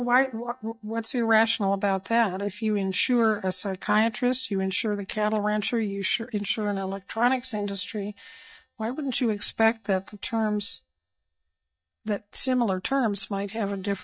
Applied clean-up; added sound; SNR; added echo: neural mask model DeepFilterNet 3.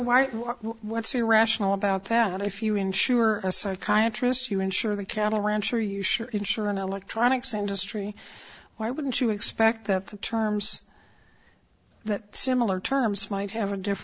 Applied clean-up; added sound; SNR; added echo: none; none; none; none.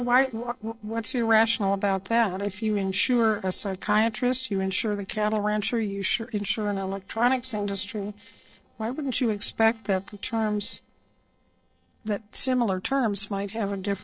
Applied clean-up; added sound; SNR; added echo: neural separator model SepFormer DNS4.